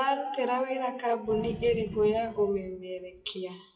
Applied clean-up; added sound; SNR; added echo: classical method WPE with log-MMSE.